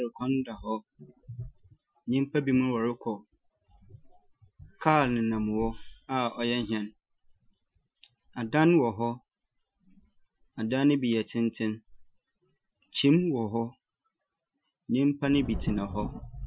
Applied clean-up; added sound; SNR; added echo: classical method Wiener filter.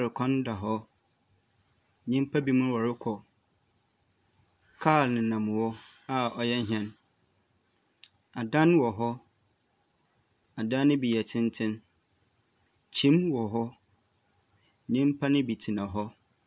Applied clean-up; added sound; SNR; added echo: none; none; none; none.